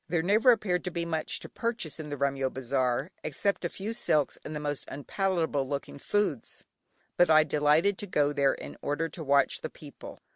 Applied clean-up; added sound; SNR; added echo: none; none; none; none.